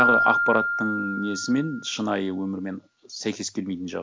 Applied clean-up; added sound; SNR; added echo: none; Keyboard (musical); 1 dB; none.